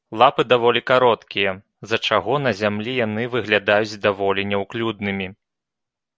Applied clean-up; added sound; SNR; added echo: none; none; none; none.